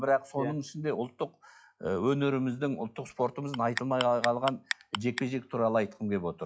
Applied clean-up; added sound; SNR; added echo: classical method log-MMSE.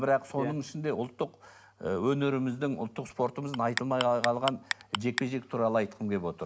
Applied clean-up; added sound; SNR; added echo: none; Clock; 6 dB; none.